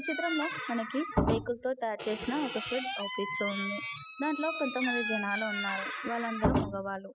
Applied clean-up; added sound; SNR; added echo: classical method spectral subtraction.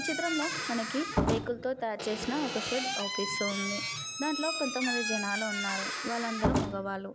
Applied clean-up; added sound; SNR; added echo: none; Squeak / Slam; 0 dB; none.